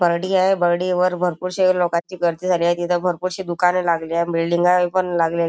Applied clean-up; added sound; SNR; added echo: none; none; none; none.